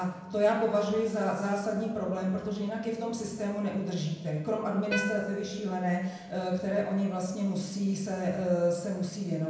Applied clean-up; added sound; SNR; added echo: none; Plucked string instrument; 11 dB; reverberation time 0.9 s.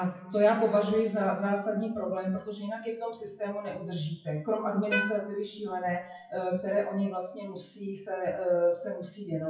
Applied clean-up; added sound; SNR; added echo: classical method WPE with log-MMSE.